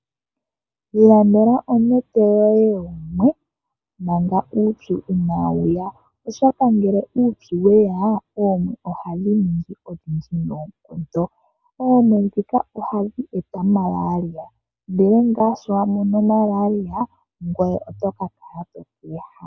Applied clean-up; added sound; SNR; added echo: none; none; none; none.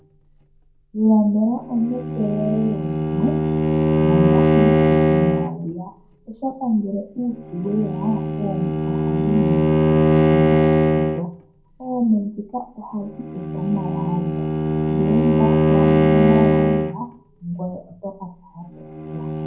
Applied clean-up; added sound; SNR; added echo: none; Bowed string instrument; -4 dB; reverberation time 0.4 s.